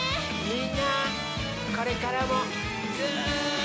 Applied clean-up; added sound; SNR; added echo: none; Musical instrument; 13 dB; none.